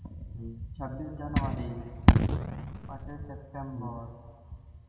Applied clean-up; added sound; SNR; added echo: none; Brass instrument; 15 dB; reverberation time 2.9 s.